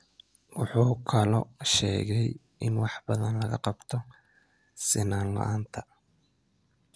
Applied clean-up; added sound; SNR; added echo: none; none; none; none.